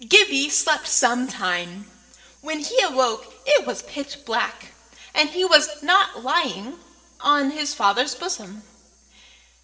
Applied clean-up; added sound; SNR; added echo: none; none; none; reverberation time 1.8 s.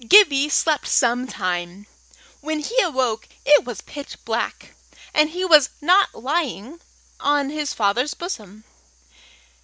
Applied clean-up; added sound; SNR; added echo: none; none; none; none.